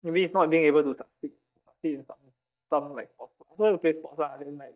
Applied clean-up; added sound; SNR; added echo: neural mask model DeepFilterNet 3.